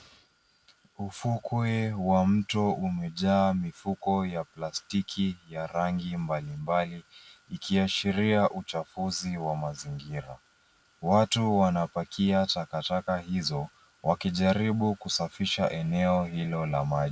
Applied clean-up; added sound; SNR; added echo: none; none; none; none.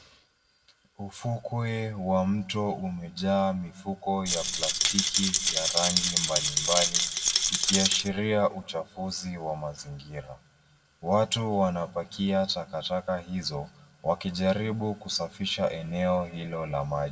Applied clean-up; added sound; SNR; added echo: none; Rattle; -3 dB; reverberation time 0.6 s.